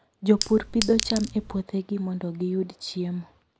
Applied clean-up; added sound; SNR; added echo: none; Chink, clink; 6 dB; none.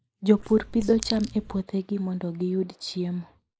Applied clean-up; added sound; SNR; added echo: neural mask model Resemble Enhance denoiser.